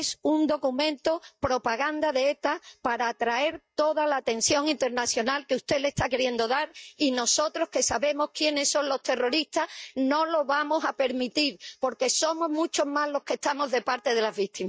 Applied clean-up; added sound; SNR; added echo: neural mask model DeepFilterNet 3.